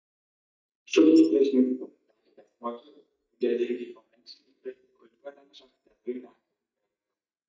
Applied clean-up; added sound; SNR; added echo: neural mask model DeepFilterNet 3.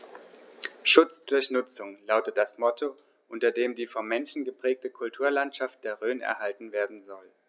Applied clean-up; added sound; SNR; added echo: none; none; none; none.